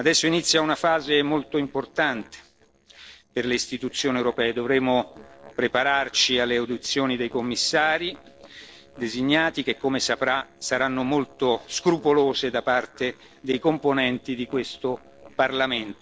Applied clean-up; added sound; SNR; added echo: neural separator model SepFormer DNS4.